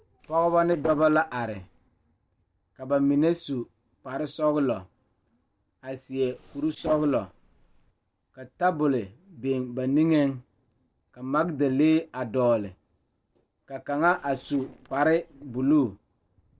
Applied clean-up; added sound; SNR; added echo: neural separator model SepFormer DNS4.